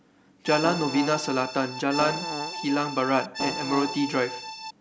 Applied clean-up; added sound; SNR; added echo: none; Fart + Accordion; 6 dB; none.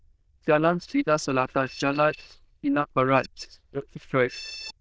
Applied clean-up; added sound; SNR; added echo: neural diffusion model UNIVERSE++.